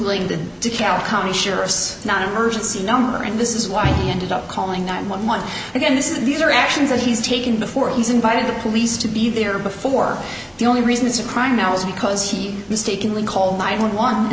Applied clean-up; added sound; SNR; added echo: none; none; none; none.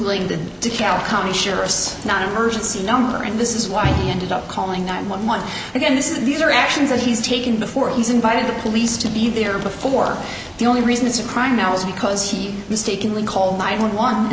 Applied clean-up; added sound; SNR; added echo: none; Run; 20 dB; none.